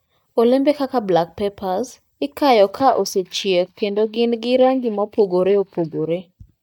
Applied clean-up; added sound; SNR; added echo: neural mask model DeepFilterNet 3.